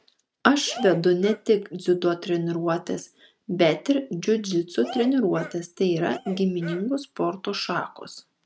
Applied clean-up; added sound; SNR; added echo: neural mask model RNNoise.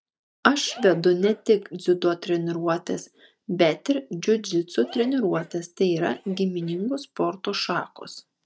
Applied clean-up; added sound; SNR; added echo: neural mask model DeepFilterNet 3.